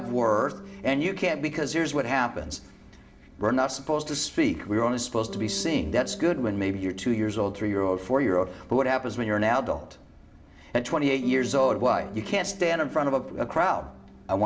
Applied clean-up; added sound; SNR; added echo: none; Bass guitar; 18 dB; reverberation time 0.5 s.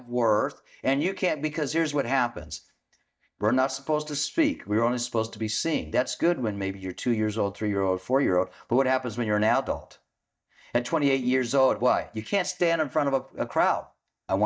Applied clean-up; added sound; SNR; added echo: neural mask model DeepFilterNet 3.